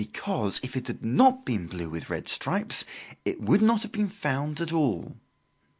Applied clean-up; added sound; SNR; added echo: none; none; none; none.